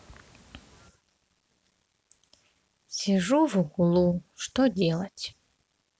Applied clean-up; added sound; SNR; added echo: none; none; none; none.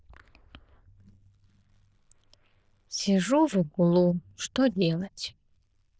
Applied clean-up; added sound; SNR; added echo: neural diffusion model UNIVERSE++.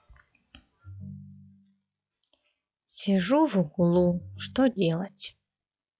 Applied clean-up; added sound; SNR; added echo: classical method log-MMSE.